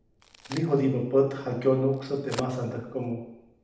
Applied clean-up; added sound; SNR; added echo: none; Crack; 18 dB; reverberation time 0.8 s.